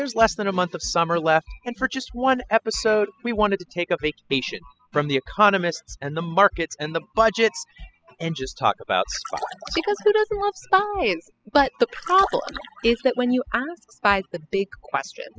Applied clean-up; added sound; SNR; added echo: classical method spectral subtraction.